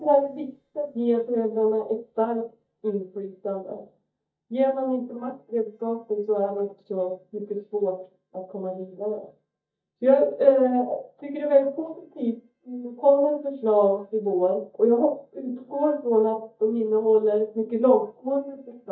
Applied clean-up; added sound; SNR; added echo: neural mask model DeepFilterNet 3.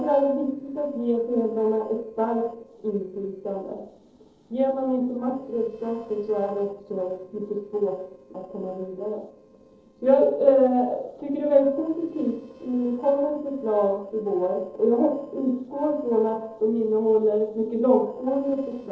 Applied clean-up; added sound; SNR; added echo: neural separator model SepFormer DNS4.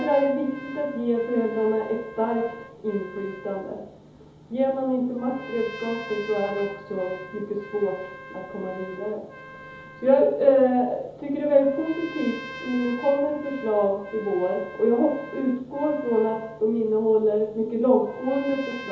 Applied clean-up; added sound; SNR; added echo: none; Trumpet; 17 dB; reverberation time 0.8 s.